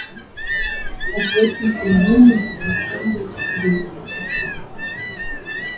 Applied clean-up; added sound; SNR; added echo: classical method WPE with log-MMSE.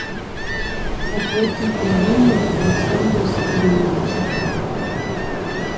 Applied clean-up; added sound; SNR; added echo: none; Ocean; -2 dB; reverberation time 0.4 s.